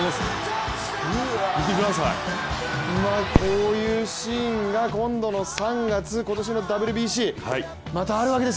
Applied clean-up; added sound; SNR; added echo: none; Fireworks; 11 dB; none.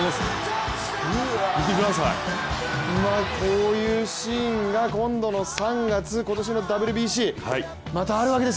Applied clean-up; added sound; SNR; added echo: none; none; none; none.